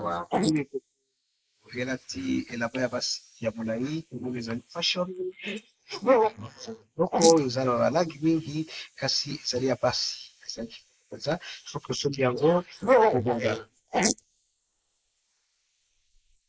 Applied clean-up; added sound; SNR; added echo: neural mask model Resemble Enhance denoiser.